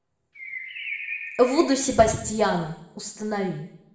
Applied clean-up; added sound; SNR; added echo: none; Bird; 11 dB; reverberation time 0.7 s.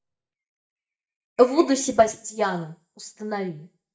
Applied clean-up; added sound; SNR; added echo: neural mask model DeepFilterNet 3.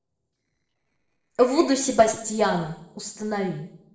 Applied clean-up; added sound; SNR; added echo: neural separator model SepFormer DNS4.